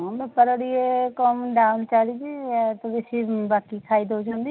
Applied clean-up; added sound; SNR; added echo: none; none; none; none.